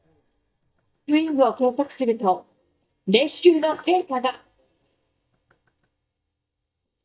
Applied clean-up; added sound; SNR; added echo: neural mask model DeepFilterNet 3.